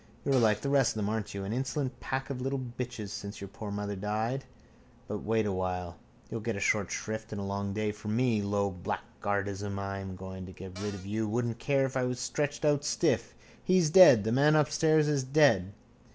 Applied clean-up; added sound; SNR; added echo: none; Cupboard open or close; 16 dB; none.